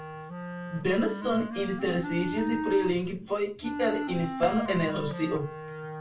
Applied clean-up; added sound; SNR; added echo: none; Wind instrument, woodwind instrument; 6 dB; reverberation time 0.2 s.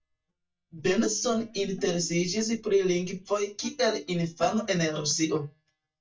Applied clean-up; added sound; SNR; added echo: neural mask model DeepFilterNet 3.